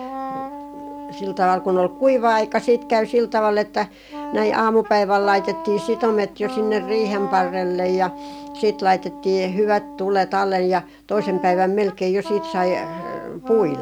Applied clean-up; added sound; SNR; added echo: none; Wind instrument, woodwind instrument; 13 dB; none.